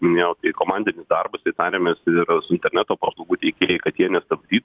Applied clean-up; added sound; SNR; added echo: none; none; none; none.